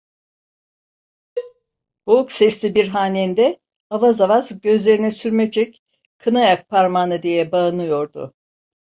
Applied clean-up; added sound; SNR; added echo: neural separator model SepFormer DNS4.